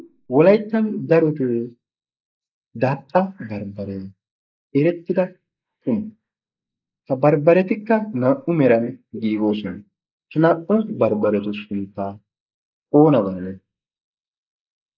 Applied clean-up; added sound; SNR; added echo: neural mask model Resemble Enhance denoiser.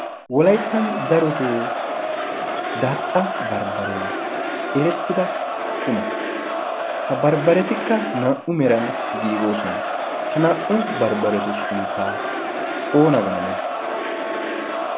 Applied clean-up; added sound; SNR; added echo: none; Crowd; 3 dB; none.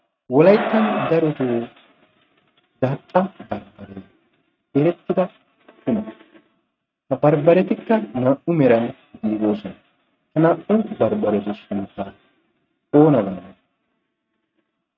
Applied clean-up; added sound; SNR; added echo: neural mask model RNNoise.